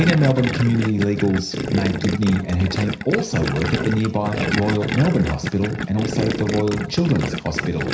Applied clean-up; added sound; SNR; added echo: none; Gurgling; 5 dB; reverberation time 0.5 s.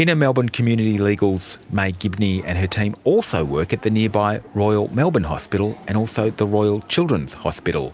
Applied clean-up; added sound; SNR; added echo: none; none; none; none.